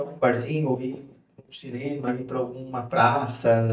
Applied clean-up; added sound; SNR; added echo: neural mask model DeepFilterNet 3.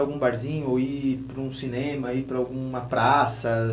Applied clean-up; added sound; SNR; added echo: none; none; none; none.